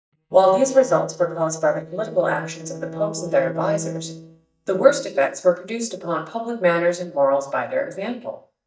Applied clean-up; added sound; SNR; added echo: neural mask model DeepFilterNet 3.